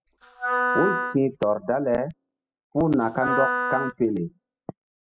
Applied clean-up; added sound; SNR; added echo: classical method spectral subtraction.